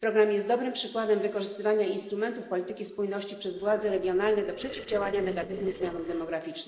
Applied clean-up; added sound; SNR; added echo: neural separator model SepFormer DNS4.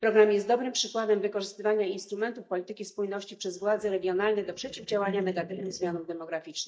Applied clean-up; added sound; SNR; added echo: neural mask model DeepFilterNet 3.